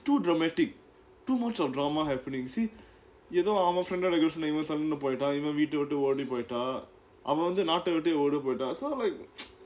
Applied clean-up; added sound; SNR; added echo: none; none; none; none.